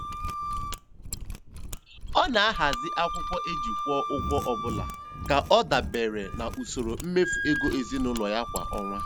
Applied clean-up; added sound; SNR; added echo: none; Mechanisms + Wind instrument, woodwind instrument; 4 dB; none.